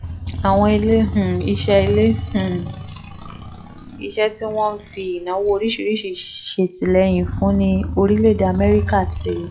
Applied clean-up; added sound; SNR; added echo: classical method log-MMSE.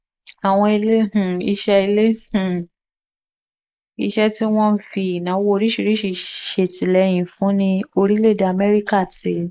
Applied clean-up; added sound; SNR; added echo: neural mask model Resemble Enhance denoiser.